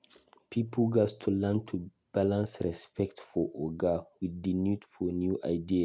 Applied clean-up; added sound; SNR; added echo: none; none; none; none.